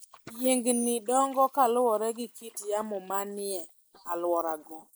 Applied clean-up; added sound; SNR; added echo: neural mask model Resemble Enhance denoiser.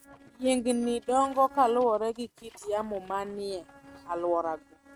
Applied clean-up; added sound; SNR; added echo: neural mask model RNNoise.